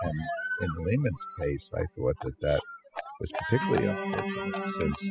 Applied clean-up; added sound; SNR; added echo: classical method spectral subtraction.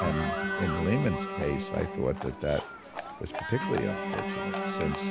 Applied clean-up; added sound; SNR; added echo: none; Livestock, farm animals, working animals + Bowed string instrument; 2 dB; none.